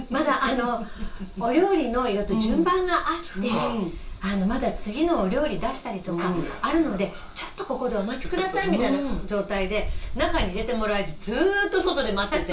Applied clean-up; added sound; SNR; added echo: none; Wind; 9 dB; reverberation time 0.3 s.